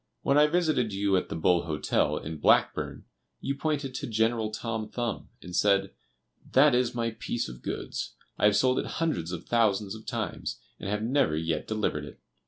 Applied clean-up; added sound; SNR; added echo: none; none; none; none.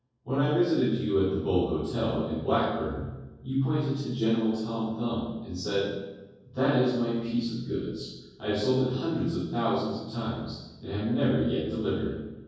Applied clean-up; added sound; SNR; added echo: none; none; none; reverberation time 1.3 s.